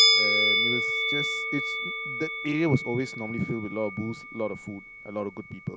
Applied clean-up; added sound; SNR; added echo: none; Musical instrument; -4 dB; none.